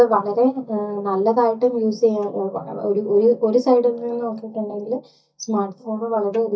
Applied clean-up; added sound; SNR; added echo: neural mask model DeepFilterNet 3.